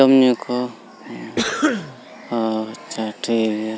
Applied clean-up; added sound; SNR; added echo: none; Cough; 3 dB; none.